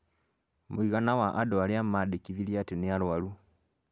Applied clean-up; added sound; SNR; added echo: none; none; none; none.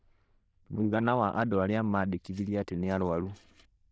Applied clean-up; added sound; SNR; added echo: neural diffusion model UNIVERSE++.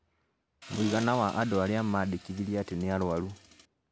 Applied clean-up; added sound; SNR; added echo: none; Accelerating, revving, vroom; 15 dB; none.